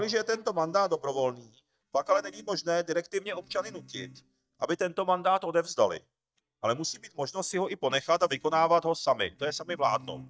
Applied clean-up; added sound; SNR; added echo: neural mask model DeepFilterNet 3.